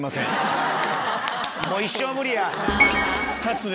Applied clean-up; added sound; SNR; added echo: none; Organ; -1 dB; none.